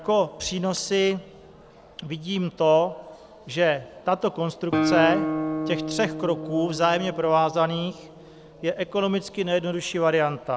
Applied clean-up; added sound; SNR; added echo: none; Guitar; 8 dB; none.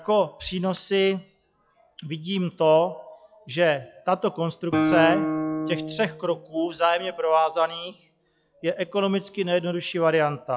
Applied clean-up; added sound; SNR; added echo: classical method log-MMSE.